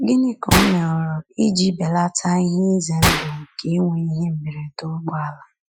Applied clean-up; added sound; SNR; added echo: classical method Wiener filter.